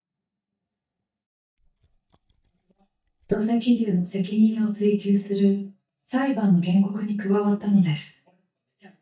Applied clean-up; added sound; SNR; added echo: neural mask model DeepFilterNet 3.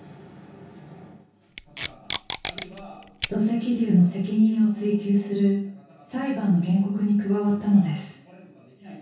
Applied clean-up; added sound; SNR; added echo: none; Packing tape, duct tape; 11 dB; reverberation time 0.6 s.